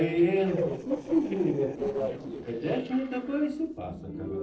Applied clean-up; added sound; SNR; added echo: neural separator model SepFormer DNS4.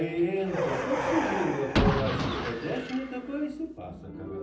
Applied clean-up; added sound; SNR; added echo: none; Car; -1 dB; reverberation time 0.6 s.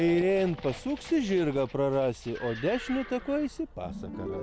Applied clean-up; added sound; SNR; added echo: none; none; none; none.